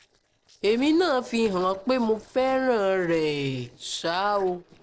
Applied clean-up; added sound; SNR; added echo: neural separator model SepFormer DNS4.